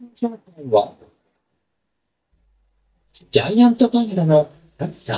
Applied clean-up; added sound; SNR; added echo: neural mask model DeepFilterNet 3.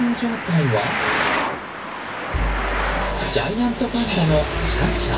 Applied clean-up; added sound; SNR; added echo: none; Traffic noise, roadway noise; 3 dB; reverberation time 0.2 s.